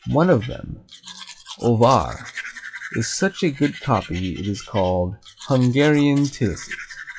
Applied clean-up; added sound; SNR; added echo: classical method WPE with log-MMSE.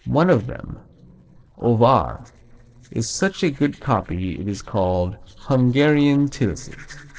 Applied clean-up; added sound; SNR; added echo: neural separator model SepFormer DNS4.